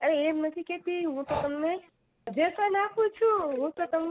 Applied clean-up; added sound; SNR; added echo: none; Breathing; 14 dB; none.